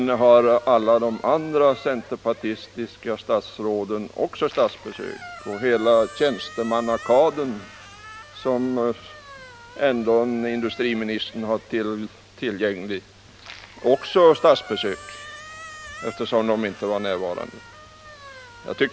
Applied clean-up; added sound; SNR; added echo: none; Squeak; 20 dB; none.